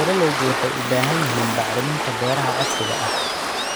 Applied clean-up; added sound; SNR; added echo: none; Waves, surf; -1 dB; none.